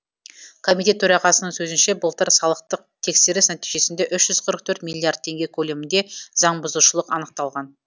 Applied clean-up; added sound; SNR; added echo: none; none; none; none.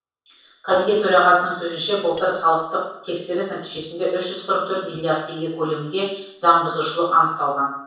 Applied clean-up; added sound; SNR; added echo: neural separator model SepFormer DNS4.